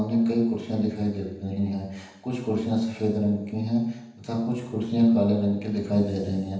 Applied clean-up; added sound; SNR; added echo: none; none; none; reverberation time 0.9 s.